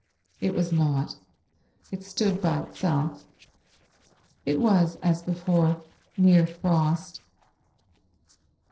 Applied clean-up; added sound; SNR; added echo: neural separator model SepFormer DNS4.